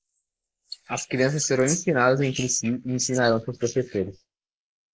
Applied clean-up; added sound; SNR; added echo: neural mask model Resemble Enhance denoiser.